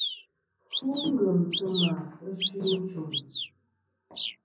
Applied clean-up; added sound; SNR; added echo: none; Bird vocalization, bird call, bird song; 3 dB; reverberation time 0.6 s.